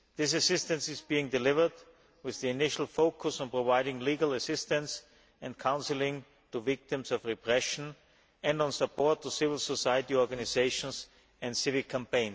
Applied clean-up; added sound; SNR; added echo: none; none; none; none.